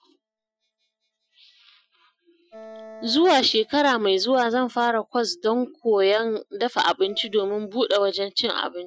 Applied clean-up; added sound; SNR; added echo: classical method Wiener filter.